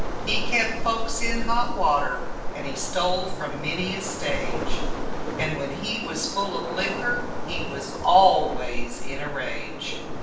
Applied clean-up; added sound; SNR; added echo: none; Waves, surf; 1 dB; reverberation time 0.6 s.